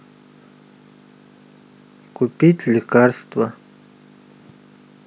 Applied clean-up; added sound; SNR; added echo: none; none; none; none.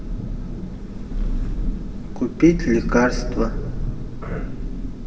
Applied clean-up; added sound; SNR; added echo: none; Thunder; 1 dB; reverberation time 1.7 s.